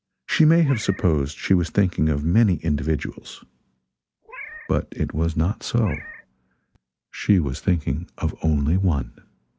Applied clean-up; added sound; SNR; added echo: none; Meow; 19 dB; none.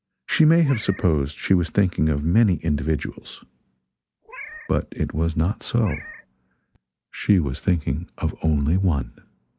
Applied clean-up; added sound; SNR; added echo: neural mask model Resemble Enhance denoiser.